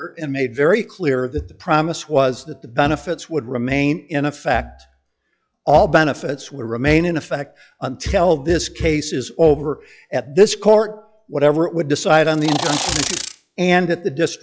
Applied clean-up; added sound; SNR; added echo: classical method log-MMSE.